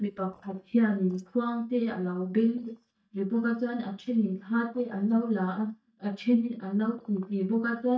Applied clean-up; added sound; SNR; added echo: neural mask model DeepFilterNet 3.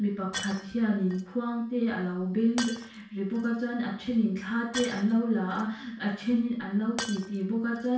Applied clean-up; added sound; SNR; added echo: none; Shatter; 15 dB; reverberation time 0.5 s.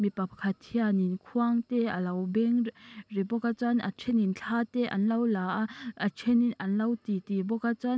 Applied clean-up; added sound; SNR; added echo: none; none; none; none.